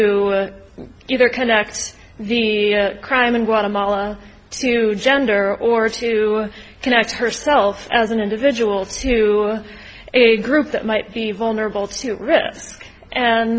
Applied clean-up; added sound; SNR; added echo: none; none; none; none.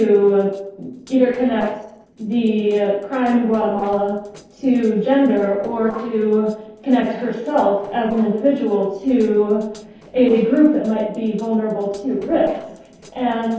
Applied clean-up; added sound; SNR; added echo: neural separator model SepFormer DNS4.